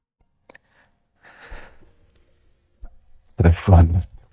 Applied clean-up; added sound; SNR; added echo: neural mask model DeepFilterNet 3.